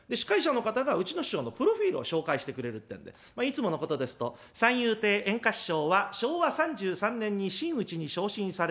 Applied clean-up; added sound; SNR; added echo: none; none; none; none.